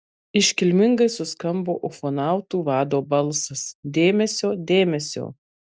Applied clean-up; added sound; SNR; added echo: none; none; none; none.